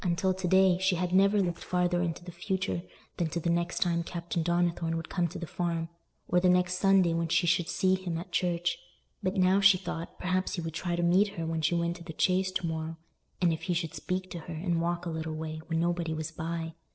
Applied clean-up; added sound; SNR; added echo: neural separator model SepFormer DNS4.